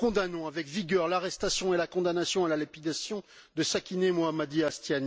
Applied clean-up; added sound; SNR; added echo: none; none; none; none.